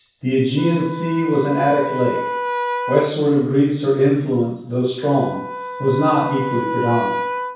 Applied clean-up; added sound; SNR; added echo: none; Wind instrument, woodwind instrument; 7 dB; reverberation time 0.7 s.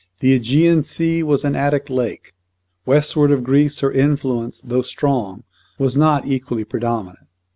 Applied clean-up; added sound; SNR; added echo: none; none; none; none.